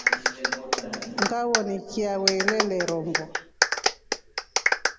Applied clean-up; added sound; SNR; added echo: none; Clapping; -3 dB; none.